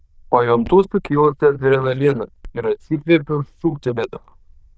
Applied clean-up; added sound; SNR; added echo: neural diffusion model UNIVERSE++.